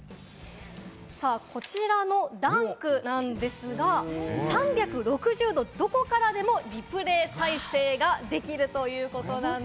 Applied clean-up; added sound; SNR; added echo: none; none; none; none.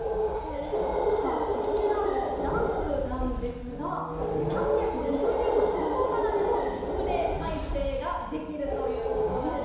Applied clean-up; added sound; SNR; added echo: none; Animal; -2 dB; reverberation time 1.0 s.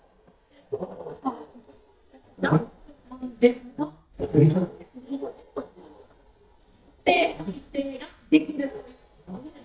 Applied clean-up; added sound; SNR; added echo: neural mask model DeepFilterNet 3.